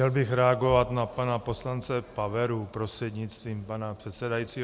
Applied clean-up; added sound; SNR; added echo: none; none; none; none.